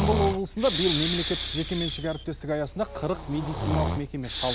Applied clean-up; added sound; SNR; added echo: none; Breathing; 2 dB; none.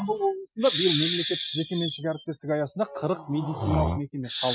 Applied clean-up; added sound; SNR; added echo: classical method Wiener filter.